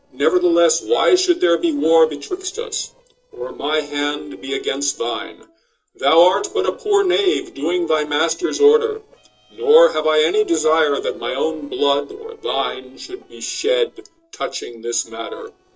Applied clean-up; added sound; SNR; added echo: neural separator model SepFormer DNS4.